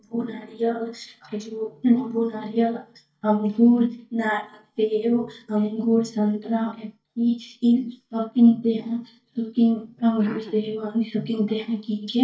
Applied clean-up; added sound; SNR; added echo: neural mask model DeepFilterNet 3.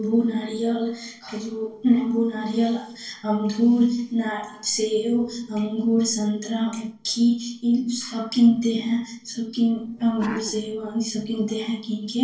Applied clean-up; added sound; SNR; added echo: neural separator model SepFormer DNS4.